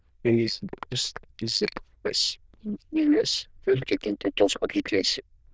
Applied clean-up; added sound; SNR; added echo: neural diffusion model UNIVERSE++.